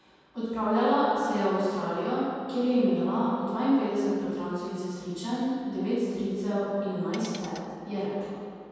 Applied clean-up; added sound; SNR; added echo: none; Tools; 18 dB; reverberation time 2.1 s.